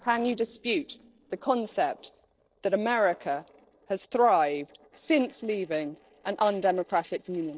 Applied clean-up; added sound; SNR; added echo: neural separator model SepFormer DNS4.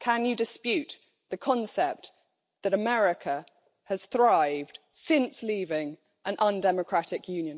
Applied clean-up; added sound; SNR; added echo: none; none; none; none.